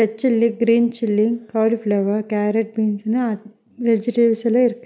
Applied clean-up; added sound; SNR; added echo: none; none; none; none.